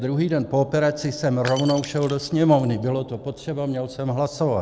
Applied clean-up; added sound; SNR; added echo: none; Shatter / Crushing; 19 dB; none.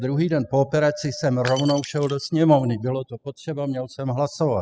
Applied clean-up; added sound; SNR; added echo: classical method spectral subtraction.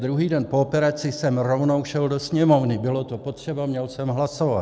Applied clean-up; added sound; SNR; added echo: none; none; none; none.